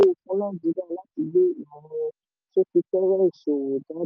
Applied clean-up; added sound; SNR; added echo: none; none; none; none.